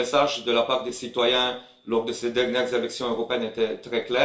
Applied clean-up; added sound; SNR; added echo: none; none; none; reverberation time 0.4 s.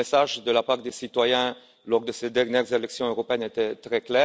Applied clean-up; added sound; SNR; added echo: none; none; none; none.